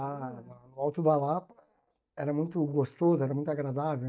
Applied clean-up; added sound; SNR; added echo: neural mask model DeepFilterNet 3.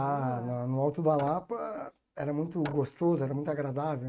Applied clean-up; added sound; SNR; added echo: neural mask model RNNoise.